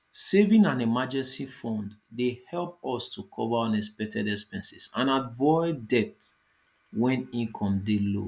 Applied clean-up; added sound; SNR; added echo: none; none; none; none.